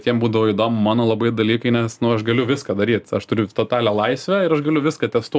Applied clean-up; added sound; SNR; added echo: none; none; none; none.